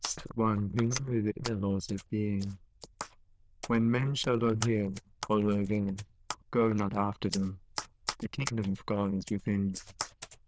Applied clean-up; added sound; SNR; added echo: neural diffusion model UNIVERSE++.